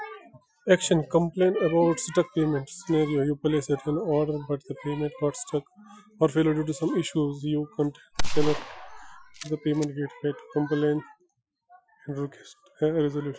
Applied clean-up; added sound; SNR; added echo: classical method Wiener filter.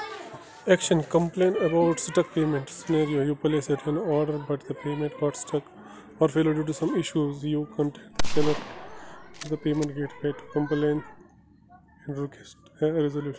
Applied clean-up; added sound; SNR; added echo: none; Gunshot, gunfire; 2 dB; none.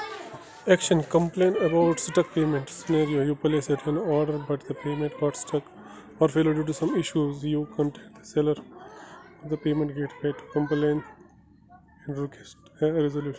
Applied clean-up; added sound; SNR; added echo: none; none; none; none.